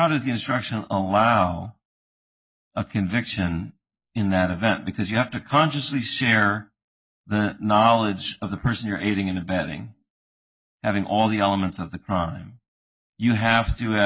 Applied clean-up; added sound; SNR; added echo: neural mask model Resemble Enhance denoiser.